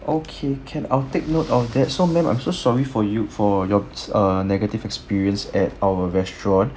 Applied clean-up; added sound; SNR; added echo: none; none; none; none.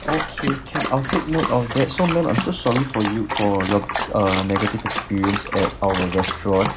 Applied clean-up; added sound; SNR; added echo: none; Dog; 5 dB; none.